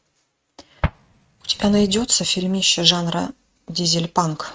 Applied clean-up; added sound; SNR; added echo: neural mask model RNNoise.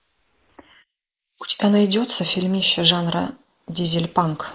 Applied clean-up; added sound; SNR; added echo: neural mask model Resemble Enhance denoiser.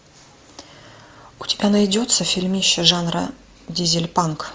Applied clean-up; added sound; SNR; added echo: none; none; none; none.